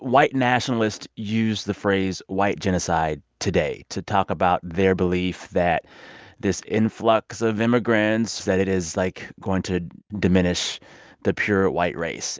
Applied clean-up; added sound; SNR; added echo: none; none; none; none.